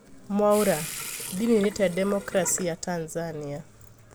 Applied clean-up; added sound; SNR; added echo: none; Sink (filling or washing) / Water tap, faucet; 10 dB; none.